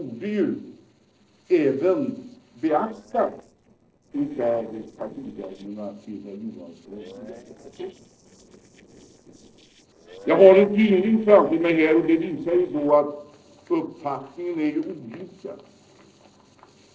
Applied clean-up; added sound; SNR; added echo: neural separator model SepFormer DNS4.